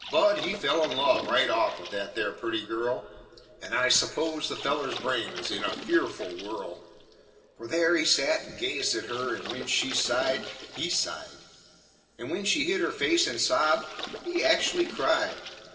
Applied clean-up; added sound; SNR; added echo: none; Water / Splash, splatter; 14 dB; reverberation time 2.6 s.